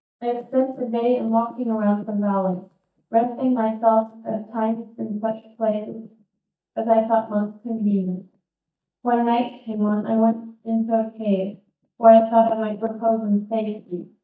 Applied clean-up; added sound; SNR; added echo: neural mask model DeepFilterNet 3.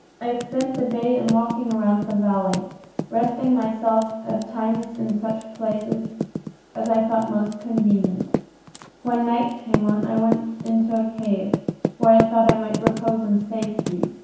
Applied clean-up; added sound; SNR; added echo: none; Typing; 7 dB; reverberation time 2.2 s.